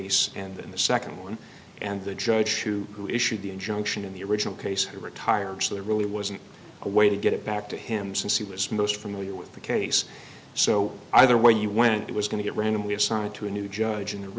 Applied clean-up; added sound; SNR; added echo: none; none; none; none.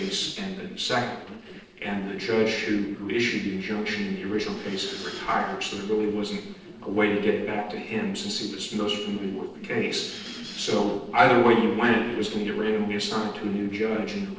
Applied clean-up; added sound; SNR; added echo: neural separator model SepFormer DNS4.